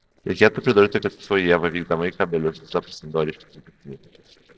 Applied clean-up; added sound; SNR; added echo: neural separator model SepFormer DNS4.